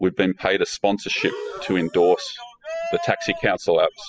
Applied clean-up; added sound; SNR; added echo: classical method spectral subtraction.